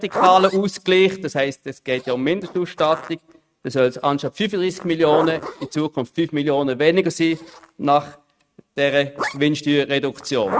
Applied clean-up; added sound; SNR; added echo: neural mask model RNNoise.